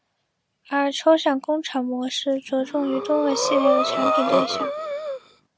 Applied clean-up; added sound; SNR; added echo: none; Breathing; 0 dB; none.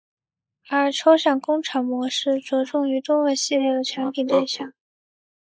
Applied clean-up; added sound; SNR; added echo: neural mask model Resemble Enhance denoiser.